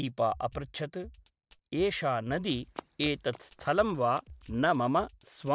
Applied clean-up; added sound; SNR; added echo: none; Run + Drum kit; 19 dB; none.